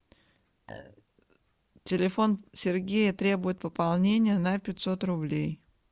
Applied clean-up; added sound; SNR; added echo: none; none; none; none.